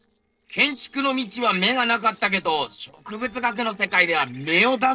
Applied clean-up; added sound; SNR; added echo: neural separator model SepFormer DNS4.